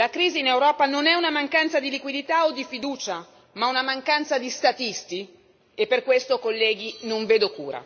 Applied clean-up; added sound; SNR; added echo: none; none; none; none.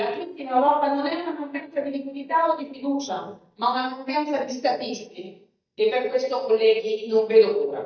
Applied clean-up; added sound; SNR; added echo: neural mask model DeepFilterNet 3.